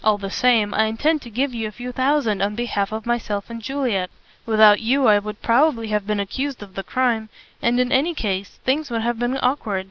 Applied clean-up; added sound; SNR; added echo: none; none; none; none.